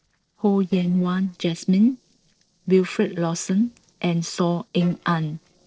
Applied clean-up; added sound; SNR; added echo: neural separator model SepFormer DNS4.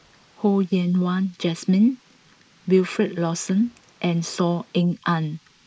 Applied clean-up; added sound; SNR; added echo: neural mask model Resemble Enhance denoiser.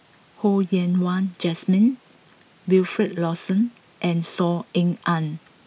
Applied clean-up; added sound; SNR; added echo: none; none; none; none.